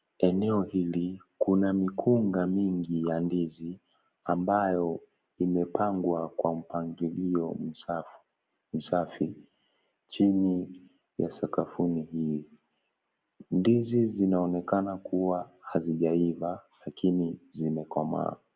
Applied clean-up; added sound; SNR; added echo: none; none; none; none.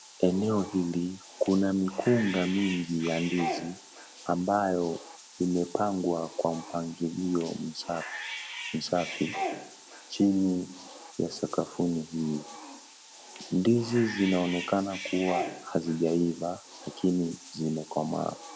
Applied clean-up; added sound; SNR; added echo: none; Bathtub (filling or washing) / Cat; 12 dB; none.